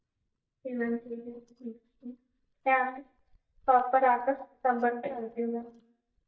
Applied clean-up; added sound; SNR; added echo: neural mask model DeepFilterNet 3.